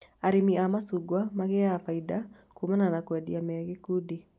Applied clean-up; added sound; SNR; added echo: none; none; none; none.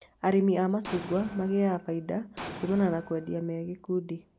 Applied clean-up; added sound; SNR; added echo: none; Explosion; 14 dB; none.